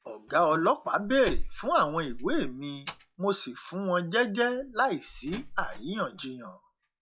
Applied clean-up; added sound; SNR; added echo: classical method log-MMSE.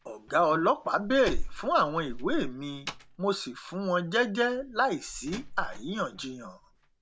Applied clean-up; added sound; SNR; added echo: none; Slam; 9 dB; none.